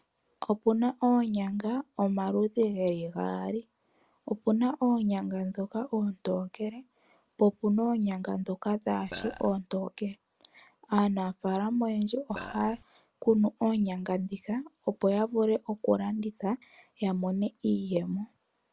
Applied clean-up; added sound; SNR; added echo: none; Burping, eructation; 13 dB; none.